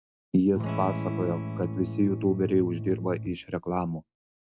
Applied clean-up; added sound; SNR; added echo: none; Electric guitar / Strum; 6 dB; none.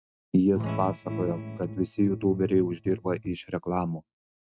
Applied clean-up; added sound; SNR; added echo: neural mask model RNNoise.